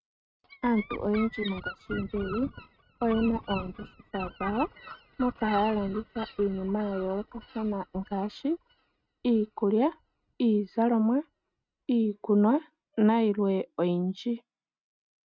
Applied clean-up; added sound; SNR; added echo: neural mask model RNNoise.